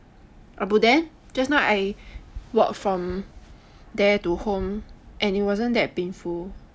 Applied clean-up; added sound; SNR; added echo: none; none; none; none.